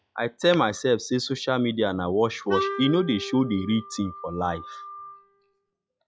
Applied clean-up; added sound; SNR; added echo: classical method log-MMSE.